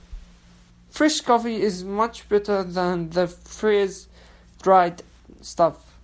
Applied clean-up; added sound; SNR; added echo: none; none; none; none.